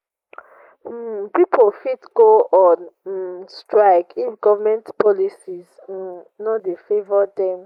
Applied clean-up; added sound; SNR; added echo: neural mask model Resemble Enhance denoiser.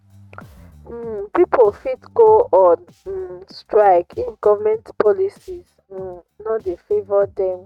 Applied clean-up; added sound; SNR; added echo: neural mask model RNNoise.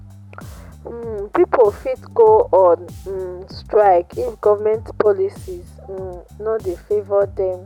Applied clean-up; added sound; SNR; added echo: none; Bass guitar; 19 dB; none.